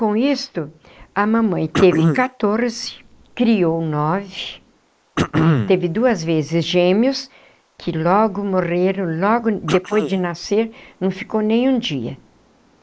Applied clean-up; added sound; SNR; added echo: neural mask model Resemble Enhance denoiser.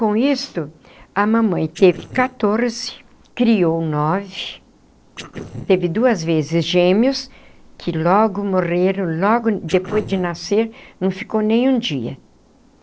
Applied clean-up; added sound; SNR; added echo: neural separator model SepFormer DNS4.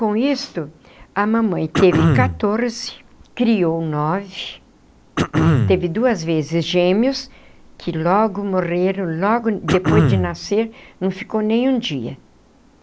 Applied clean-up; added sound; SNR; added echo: none; Cough; 1 dB; none.